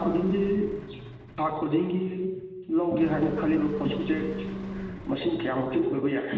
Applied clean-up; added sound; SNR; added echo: none; Engine; 10 dB; reverberation time 1.2 s.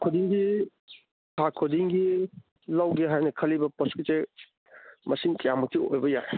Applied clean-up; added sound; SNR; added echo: none; none; none; none.